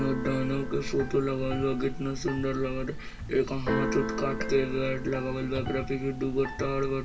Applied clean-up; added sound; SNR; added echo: none; Keyboard (musical); 5 dB; reverberation time 0.1 s.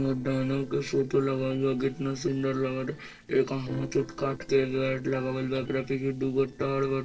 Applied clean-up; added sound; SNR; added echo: neural separator model SepFormer DNS4.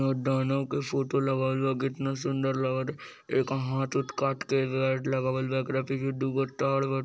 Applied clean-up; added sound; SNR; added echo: none; none; none; none.